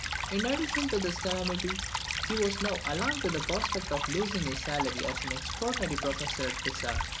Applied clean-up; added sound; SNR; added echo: none; Stream / Trickle, dribble; 1 dB; none.